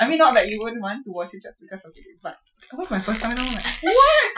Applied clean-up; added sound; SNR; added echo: classical method Wiener filter.